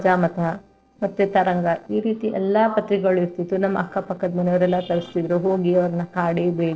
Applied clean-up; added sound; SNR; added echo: neural separator model SepFormer DNS4.